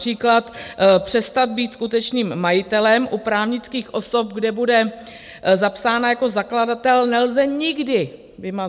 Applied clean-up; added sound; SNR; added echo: none; none; none; none.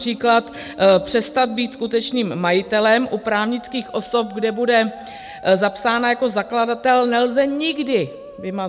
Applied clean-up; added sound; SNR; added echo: none; Musical instrument; 19 dB; none.